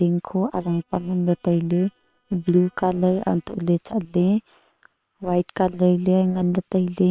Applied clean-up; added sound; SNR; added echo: neural separator model SepFormer WHAM!.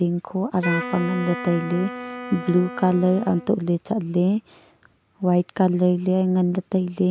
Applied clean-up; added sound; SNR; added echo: none; Wind instrument, woodwind instrument; 11 dB; none.